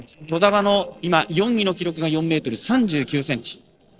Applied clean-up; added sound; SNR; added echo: neural separator model SepFormer DNS4.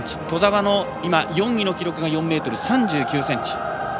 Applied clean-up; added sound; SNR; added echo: none; none; none; none.